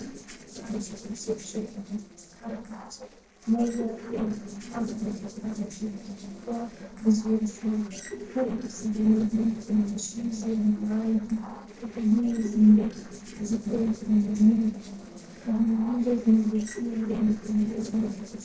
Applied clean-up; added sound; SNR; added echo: neural separator model SepFormer DNS4.